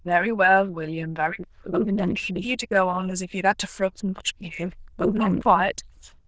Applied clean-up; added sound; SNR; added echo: neural diffusion model UNIVERSE++.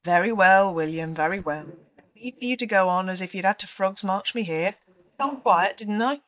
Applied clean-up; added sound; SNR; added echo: neural mask model DeepFilterNet 3.